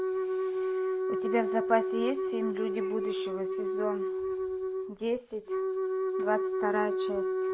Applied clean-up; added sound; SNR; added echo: none; Wind instrument, woodwind instrument; -3 dB; none.